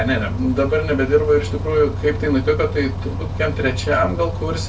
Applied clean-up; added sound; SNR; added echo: none; Bus; 5 dB; reverberation time 0.2 s.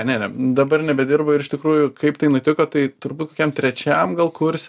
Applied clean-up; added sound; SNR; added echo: none; none; none; none.